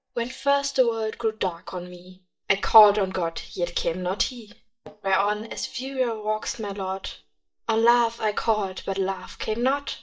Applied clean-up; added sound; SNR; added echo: neural mask model DeepFilterNet 3.